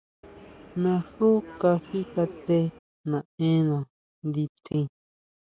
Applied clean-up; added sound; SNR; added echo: none; Subway, metro, underground; 18 dB; none.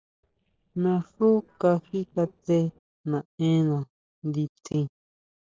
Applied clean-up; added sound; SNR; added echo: neural separator model SepFormer DNS4.